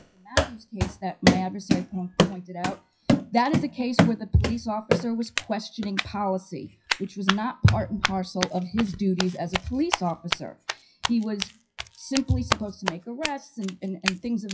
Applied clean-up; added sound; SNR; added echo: classical method WPE with log-MMSE.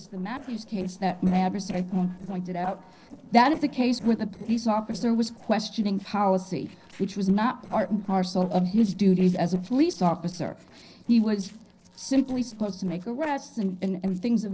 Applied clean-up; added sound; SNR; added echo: neural separator model SepFormer DNS4.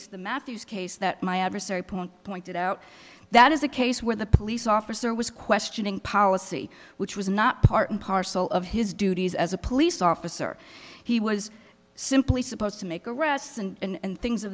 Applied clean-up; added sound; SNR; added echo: none; none; none; none.